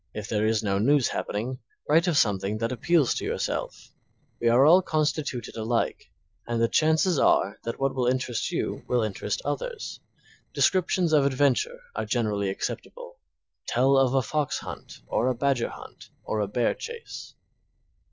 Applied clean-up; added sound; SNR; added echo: neural separator model SepFormer DNS4.